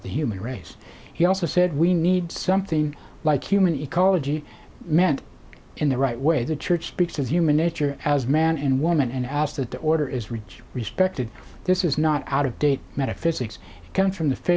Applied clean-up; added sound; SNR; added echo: none; none; none; none.